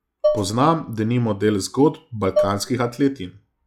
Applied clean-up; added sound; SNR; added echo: classical method log-MMSE.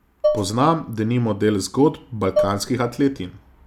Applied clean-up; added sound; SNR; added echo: none; Dishes, pots, and pans; 3 dB; none.